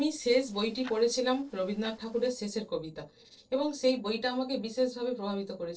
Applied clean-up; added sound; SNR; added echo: neural separator model SepFormer DNS4.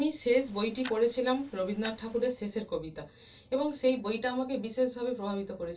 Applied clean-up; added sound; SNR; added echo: none; Tick-tock; 18 dB; reverberation time 0.2 s.